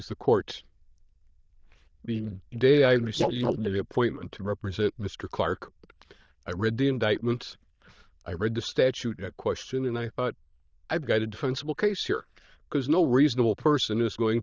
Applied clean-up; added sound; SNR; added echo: neural diffusion model UNIVERSE++.